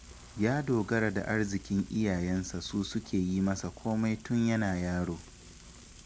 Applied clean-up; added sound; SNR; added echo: none; Frying (food); 18 dB; none.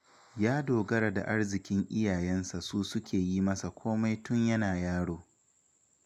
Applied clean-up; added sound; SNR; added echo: none; none; none; none.